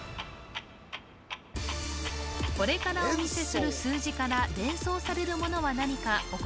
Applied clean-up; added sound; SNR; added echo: none; Clock; 13 dB; none.